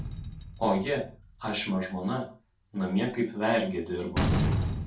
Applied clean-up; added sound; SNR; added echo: none; Slam; 3 dB; reverberation time 0.3 s.